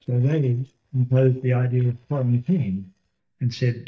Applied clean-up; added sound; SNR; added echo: neural mask model DeepFilterNet 3.